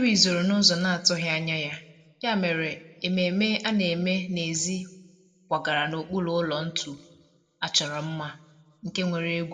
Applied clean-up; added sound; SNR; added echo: none; none; none; reverberation time 0.9 s.